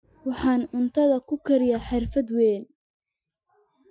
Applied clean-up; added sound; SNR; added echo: classical method Wiener filter.